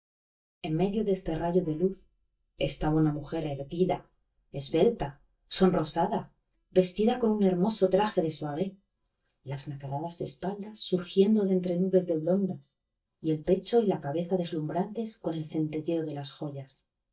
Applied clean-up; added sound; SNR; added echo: neural mask model DeepFilterNet 3.